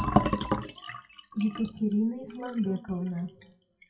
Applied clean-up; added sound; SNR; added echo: classical method WPE with log-MMSE.